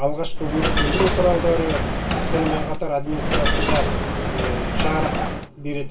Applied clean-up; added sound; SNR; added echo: none; Coin (dropping); -1 dB; reverberation time 0.2 s.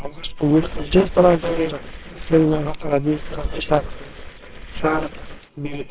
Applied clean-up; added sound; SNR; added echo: neural separator model SepFormer WHAMR!.